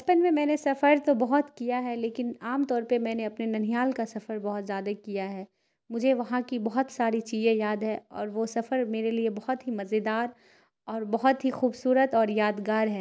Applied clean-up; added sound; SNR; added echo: none; none; none; none.